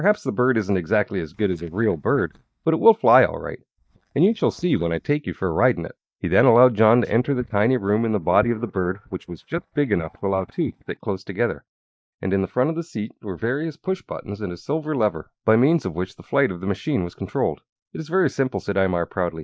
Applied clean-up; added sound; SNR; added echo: neural mask model DeepFilterNet 3.